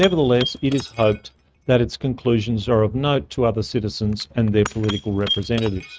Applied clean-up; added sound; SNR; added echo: neural mask model RNNoise.